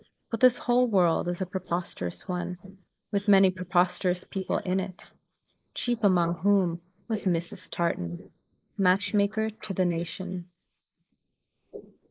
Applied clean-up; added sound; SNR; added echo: neural mask model Resemble Enhance denoiser.